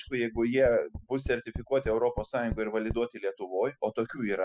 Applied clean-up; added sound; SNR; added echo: classical method spectral subtraction.